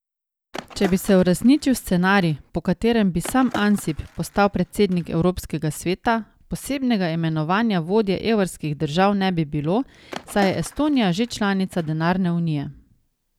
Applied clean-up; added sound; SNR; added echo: none; Skateboard; 17 dB; none.